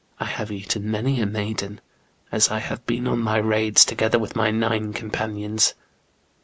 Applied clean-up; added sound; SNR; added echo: none; none; none; none.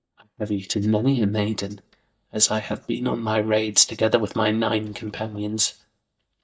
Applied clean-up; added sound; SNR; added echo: neural mask model DeepFilterNet 3.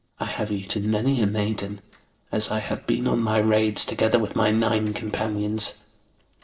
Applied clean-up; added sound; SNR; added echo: neural separator model SepFormer DNS4.